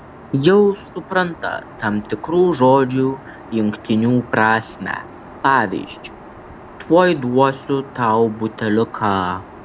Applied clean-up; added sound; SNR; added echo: none; Aircraft; 19 dB; none.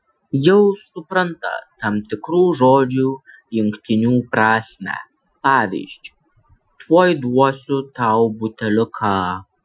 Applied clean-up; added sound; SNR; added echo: classical method Wiener filter.